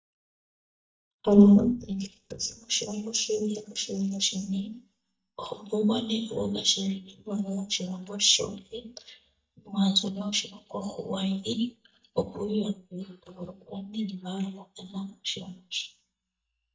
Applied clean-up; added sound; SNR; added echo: neural mask model DeepFilterNet 3.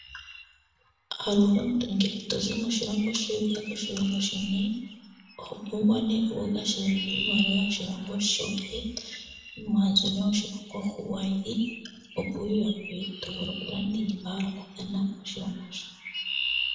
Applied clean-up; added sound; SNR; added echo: none; Chirp, tweet; 10 dB; reverberation time 1.1 s.